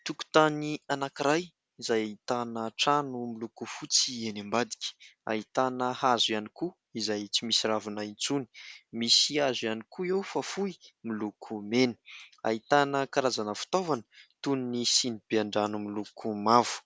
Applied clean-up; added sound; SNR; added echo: none; none; none; none.